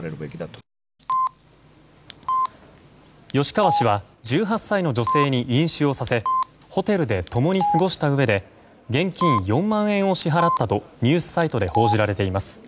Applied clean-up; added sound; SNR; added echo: none; Telephone; 5 dB; none.